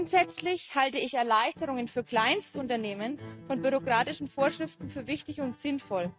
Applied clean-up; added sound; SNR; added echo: neural mask model RNNoise.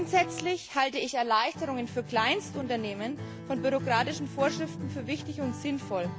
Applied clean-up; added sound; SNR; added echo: none; Acoustic guitar; 9 dB; none.